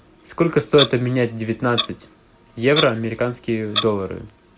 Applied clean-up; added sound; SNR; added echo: none; Clock; 8 dB; none.